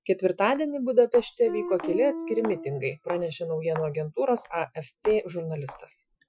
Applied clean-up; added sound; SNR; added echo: classical method Wiener filter.